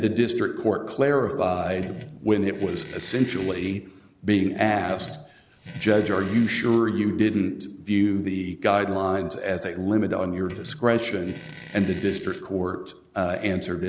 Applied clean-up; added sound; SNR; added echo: none; Fart; 15 dB; none.